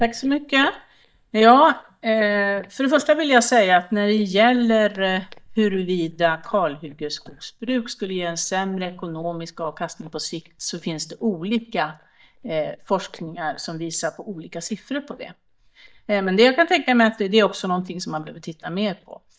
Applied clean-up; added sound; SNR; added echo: neural mask model DeepFilterNet 3.